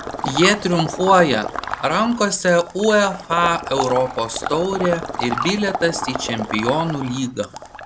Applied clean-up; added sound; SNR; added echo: none; Water / Liquid; 8 dB; none.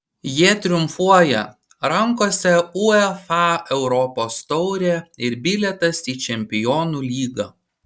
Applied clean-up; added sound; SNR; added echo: none; none; none; none.